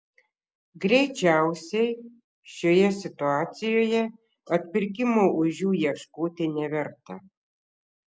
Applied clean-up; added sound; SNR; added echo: none; none; none; none.